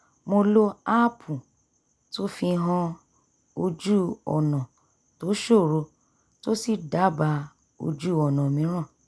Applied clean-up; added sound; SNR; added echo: none; none; none; none.